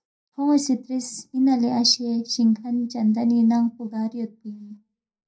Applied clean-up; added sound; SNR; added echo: none; none; none; reverberation time 0.2 s.